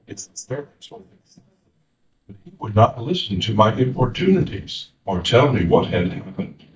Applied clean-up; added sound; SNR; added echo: neural mask model DeepFilterNet 3.